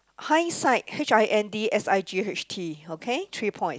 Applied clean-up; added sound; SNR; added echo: none; none; none; none.